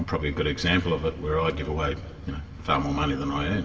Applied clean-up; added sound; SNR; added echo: none; none; none; reverberation time 2.0 s.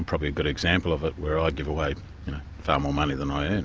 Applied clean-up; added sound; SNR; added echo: none; none; none; none.